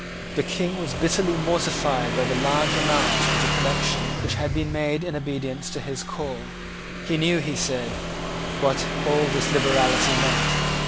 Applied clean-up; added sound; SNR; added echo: none; Motorcycle / Engine; 0 dB; none.